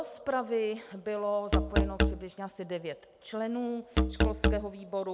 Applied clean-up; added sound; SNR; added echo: none; Musical instrument; -5 dB; none.